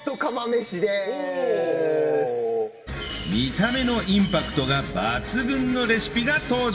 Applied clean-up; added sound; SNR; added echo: none; Bird; 17 dB; reverberation time 2.1 s.